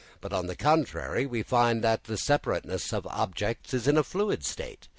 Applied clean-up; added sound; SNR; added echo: none; none; none; none.